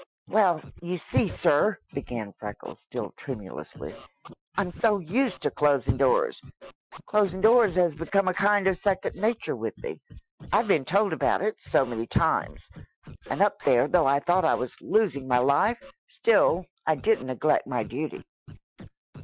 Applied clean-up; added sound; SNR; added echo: classical method Wiener filter.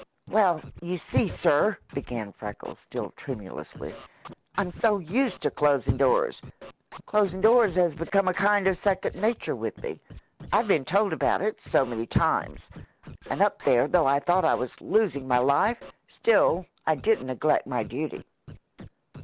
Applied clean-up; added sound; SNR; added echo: none; Scratching (performance technique); 20 dB; none.